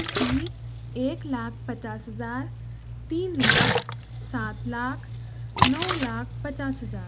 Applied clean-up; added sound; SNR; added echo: none; Splash, splatter; -3 dB; none.